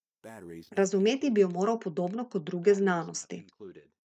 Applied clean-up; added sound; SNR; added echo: neural mask model DeepFilterNet 3.